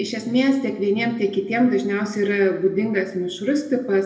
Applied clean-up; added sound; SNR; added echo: none; none; none; reverberation time 0.7 s.